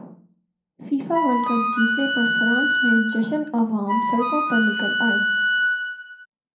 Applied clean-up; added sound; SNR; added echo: none; Wind instrument, woodwind instrument; -2 dB; reverberation time 0.6 s.